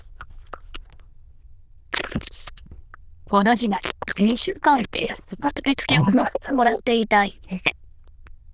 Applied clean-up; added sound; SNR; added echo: neural diffusion model UNIVERSE++.